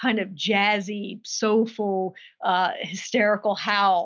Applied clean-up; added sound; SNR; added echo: none; none; none; none.